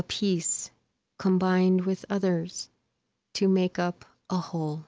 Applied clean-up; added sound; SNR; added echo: none; none; none; none.